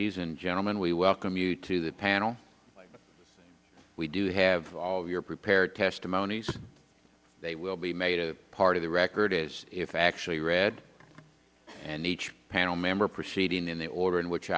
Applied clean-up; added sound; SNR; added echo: none; none; none; none.